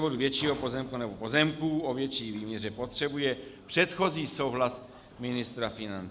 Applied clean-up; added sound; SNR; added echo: none; none; none; none.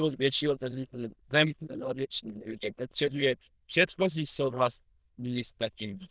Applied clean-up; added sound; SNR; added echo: neural diffusion model UNIVERSE++.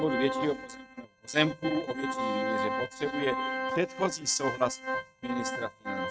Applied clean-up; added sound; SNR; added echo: neural mask model RNNoise.